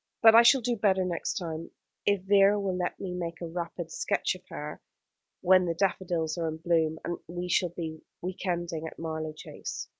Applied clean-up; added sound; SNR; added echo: none; none; none; none.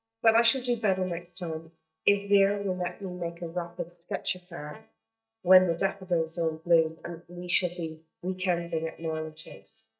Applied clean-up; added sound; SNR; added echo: neural mask model DeepFilterNet 3.